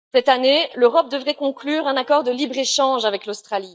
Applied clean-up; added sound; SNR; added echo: neural mask model DeepFilterNet 3.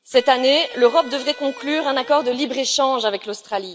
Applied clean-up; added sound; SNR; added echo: none; Electric guitar; 19 dB; none.